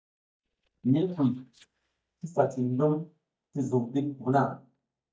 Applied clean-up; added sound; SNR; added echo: neural mask model DeepFilterNet 3.